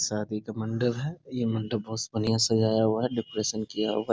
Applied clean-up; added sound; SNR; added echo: none; none; none; none.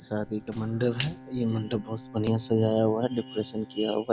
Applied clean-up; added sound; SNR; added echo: none; Bowed string instrument + Splash, splatter; 16 dB; none.